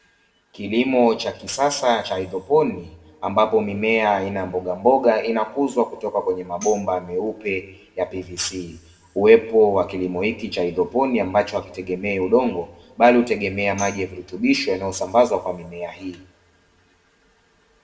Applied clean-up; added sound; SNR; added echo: none; Tambourine; 20 dB; reverberation time 0.7 s.